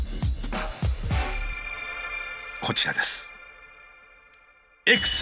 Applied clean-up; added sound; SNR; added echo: none; none; none; none.